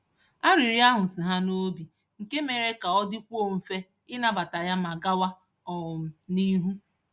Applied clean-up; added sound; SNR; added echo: none; none; none; none.